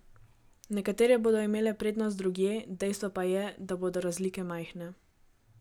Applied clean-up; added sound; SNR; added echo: none; none; none; none.